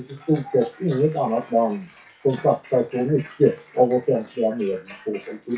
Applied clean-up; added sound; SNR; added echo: classical method WPE with log-MMSE.